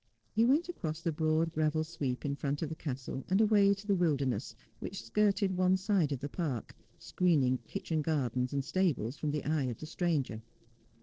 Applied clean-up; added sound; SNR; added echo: neural separator model SepFormer DNS4.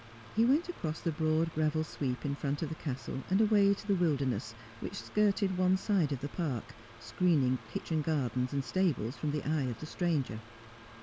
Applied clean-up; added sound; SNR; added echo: none; Mechanical fan; 20 dB; none.